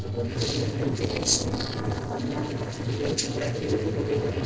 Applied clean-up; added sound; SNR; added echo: neural separator model SepFormer DNS4.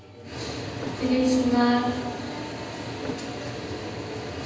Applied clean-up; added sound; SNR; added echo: none; Thump, thud; 17 dB; reverberation time 1.1 s.